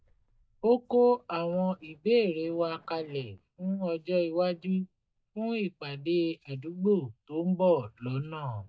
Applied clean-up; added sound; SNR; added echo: neural mask model DeepFilterNet 3.